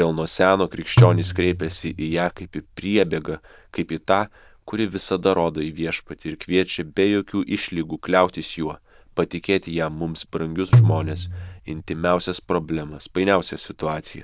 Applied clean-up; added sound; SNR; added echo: neural diffusion model UNIVERSE++.